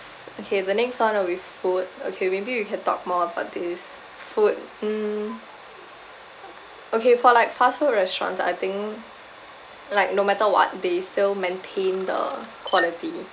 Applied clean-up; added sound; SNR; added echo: none; Camera; 11 dB; none.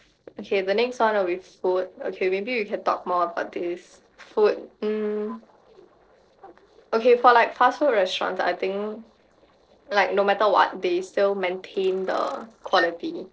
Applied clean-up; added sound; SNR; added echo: neural separator model SepFormer DNS4.